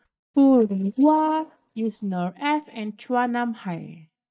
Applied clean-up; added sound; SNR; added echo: neural mask model DeepFilterNet 3.